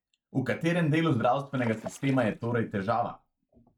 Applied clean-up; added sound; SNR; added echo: neural mask model RNNoise.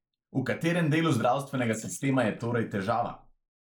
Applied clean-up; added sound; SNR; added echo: neural mask model Resemble Enhance denoiser.